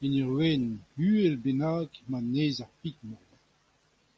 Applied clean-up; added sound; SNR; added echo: none; none; none; none.